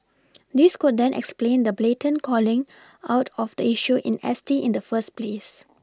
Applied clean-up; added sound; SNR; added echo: none; none; none; none.